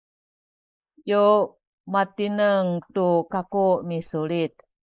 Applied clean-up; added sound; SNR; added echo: neural mask model Resemble Enhance denoiser.